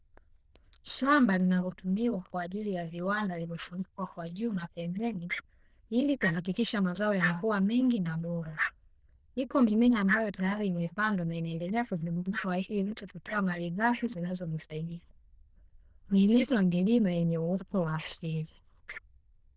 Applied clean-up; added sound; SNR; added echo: neural diffusion model UNIVERSE++.